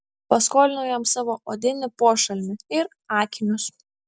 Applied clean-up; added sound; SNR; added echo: none; none; none; none.